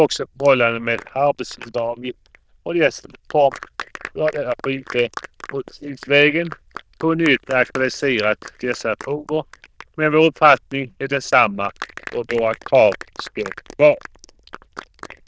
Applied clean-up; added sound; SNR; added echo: neural diffusion model UNIVERSE++.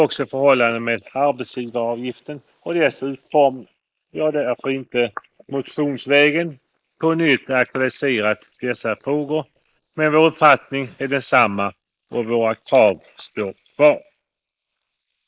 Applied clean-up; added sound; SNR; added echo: neural mask model Resemble Enhance denoiser.